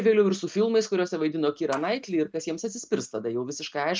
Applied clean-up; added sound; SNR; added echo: neural mask model RNNoise.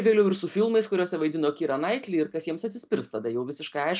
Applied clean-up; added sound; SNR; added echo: none; none; none; none.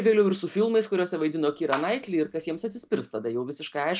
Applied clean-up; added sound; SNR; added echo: none; Water / Splash, splatter; 12 dB; none.